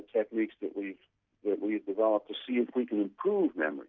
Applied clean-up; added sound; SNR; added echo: none; none; none; none.